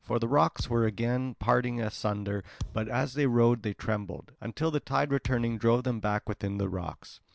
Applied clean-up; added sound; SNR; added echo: none; Thump, thud; 13 dB; none.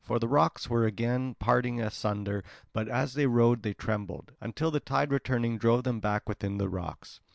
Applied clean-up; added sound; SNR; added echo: none; none; none; none.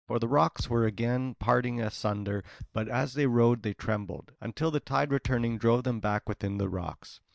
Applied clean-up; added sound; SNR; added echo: neural mask model DeepFilterNet 3.